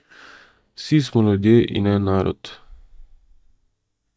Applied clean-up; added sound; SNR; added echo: neural mask model DeepFilterNet 3.